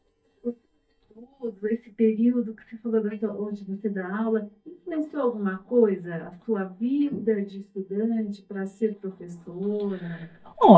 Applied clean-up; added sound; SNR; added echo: neural mask model DeepFilterNet 3.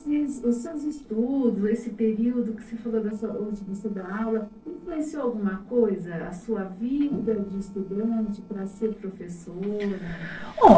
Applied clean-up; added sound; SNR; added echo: neural separator model SepFormer DNS4.